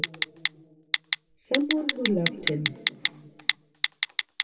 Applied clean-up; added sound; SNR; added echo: none; Telephone; -3 dB; reverberation time 2.9 s.